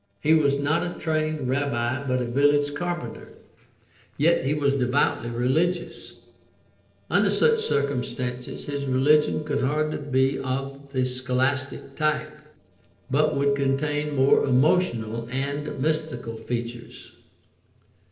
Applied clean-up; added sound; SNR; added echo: neural separator model SepFormer DNS4.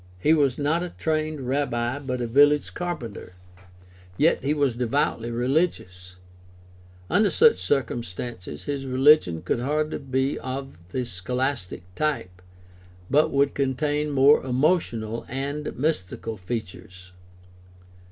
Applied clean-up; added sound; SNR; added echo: none; none; none; none.